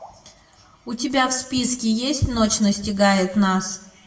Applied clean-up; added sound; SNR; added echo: none; none; none; reverberation time 0.6 s.